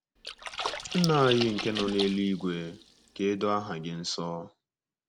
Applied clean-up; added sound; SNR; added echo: none; Splash, splatter; 8 dB; none.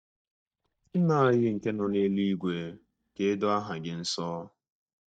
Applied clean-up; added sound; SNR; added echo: neural mask model DeepFilterNet 3.